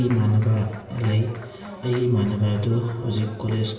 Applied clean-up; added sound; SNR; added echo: none; Applause; 19 dB; reverberation time 0.8 s.